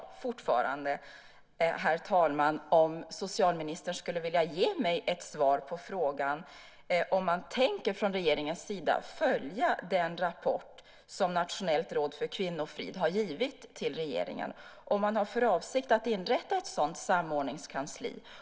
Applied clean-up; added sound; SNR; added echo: none; none; none; none.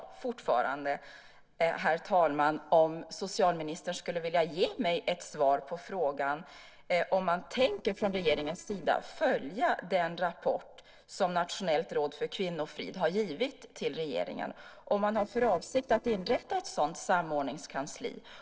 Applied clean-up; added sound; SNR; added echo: neural separator model SepFormer DNS4.